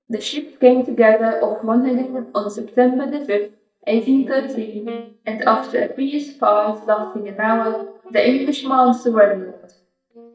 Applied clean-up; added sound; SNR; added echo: neural mask model DeepFilterNet 3.